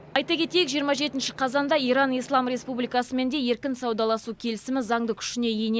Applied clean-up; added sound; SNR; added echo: none; none; none; none.